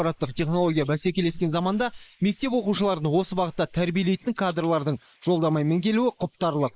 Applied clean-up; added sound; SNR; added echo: neural mask model Resemble Enhance denoiser.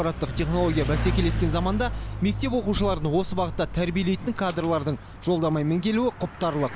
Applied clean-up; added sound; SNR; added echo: none; Mechanisms / Bicycle; 6 dB; none.